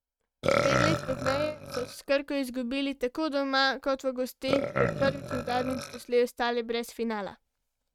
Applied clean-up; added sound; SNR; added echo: neural mask model RNNoise.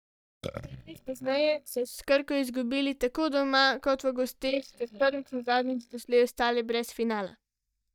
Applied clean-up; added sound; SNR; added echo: neural mask model DeepFilterNet 3.